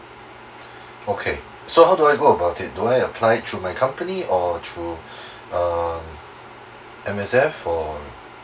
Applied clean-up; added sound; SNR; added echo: none; none; none; none.